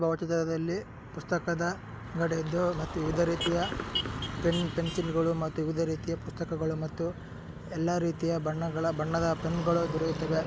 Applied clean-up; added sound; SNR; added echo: none; none; none; none.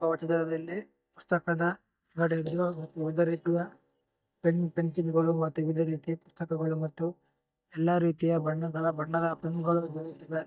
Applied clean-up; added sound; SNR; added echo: neural mask model DeepFilterNet 3.